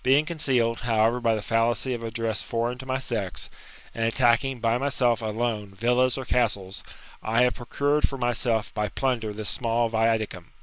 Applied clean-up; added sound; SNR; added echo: none; none; none; none.